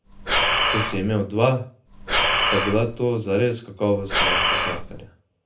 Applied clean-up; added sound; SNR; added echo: none; Breathing; -3 dB; reverberation time 0.3 s.